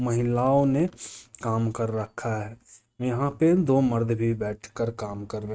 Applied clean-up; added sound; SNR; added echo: neural mask model RNNoise.